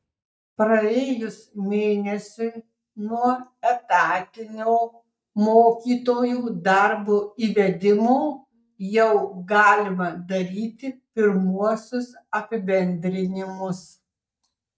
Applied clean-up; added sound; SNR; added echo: neural mask model DeepFilterNet 3.